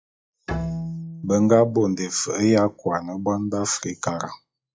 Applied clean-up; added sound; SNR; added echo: classical method log-MMSE.